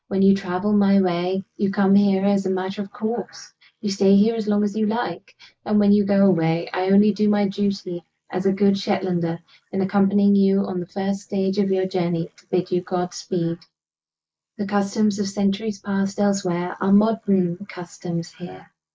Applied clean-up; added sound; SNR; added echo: neural mask model Resemble Enhance denoiser.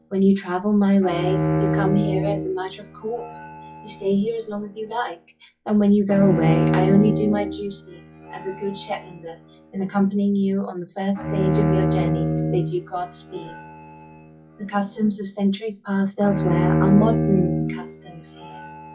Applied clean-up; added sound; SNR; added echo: classical method log-MMSE.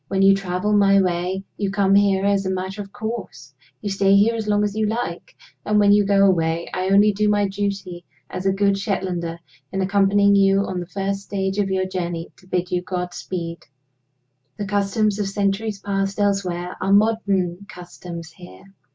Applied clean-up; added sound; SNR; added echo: none; none; none; none.